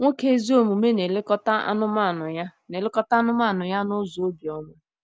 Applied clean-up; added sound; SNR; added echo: none; none; none; none.